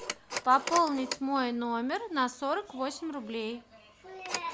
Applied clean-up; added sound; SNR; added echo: none; Telephone; 11 dB; none.